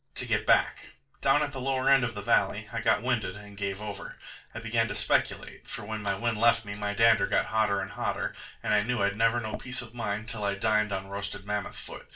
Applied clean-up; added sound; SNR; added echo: neural separator model SepFormer DNS4.